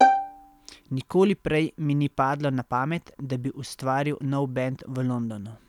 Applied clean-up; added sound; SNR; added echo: none; Bowed string instrument; -4 dB; none.